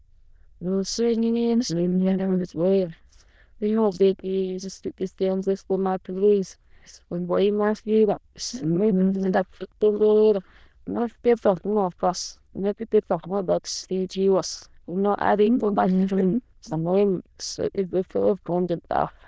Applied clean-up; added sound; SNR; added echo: neural diffusion model UNIVERSE++.